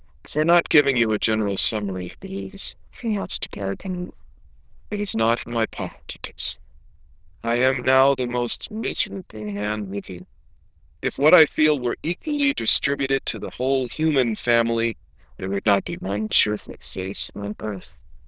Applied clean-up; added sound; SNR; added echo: neural diffusion model UNIVERSE++.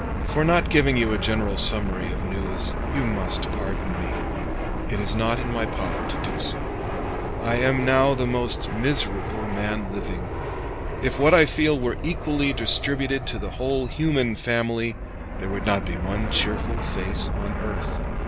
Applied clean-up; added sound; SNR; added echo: none; Fixed-wing aircraft, airplane; 2 dB; none.